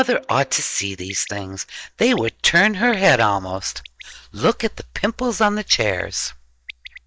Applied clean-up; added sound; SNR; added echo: neural mask model DeepFilterNet 3.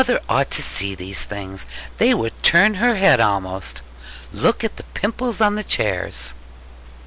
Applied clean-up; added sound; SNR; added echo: none; none; none; none.